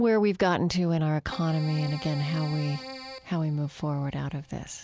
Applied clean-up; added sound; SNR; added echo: none; Keyboard (musical); 15 dB; none.